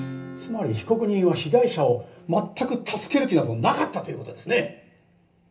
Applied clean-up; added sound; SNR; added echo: none; Acoustic guitar / Strum; 19 dB; reverberation time 0.3 s.